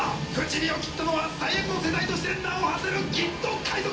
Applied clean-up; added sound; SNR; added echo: none; none; none; reverberation time 0.4 s.